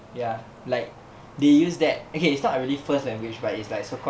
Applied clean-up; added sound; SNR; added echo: none; none; none; none.